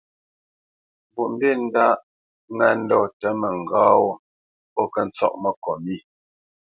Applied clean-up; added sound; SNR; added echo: none; none; none; none.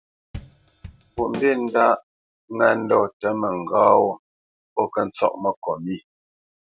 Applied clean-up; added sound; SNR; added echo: none; Drum kit; 15 dB; none.